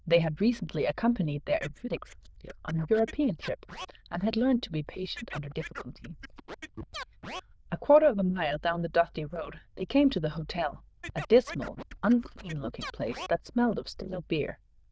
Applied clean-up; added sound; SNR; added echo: neural diffusion model UNIVERSE++.